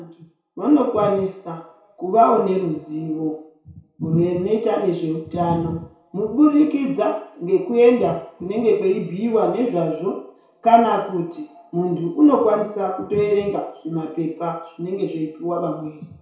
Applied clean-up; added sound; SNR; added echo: none; none; none; reverberation time 0.6 s.